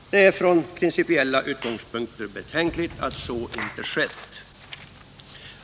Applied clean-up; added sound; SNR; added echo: none; Clapping / Chirp, tweet + Sliding door; 18 dB; none.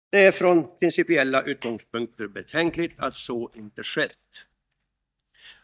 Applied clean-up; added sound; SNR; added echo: neural mask model DeepFilterNet 3.